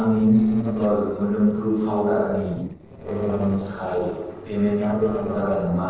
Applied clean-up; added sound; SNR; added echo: neural separator model SepFormer DNS4.